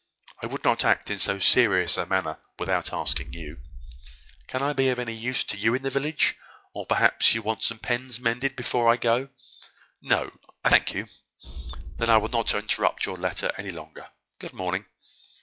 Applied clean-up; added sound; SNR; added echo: classical method log-MMSE.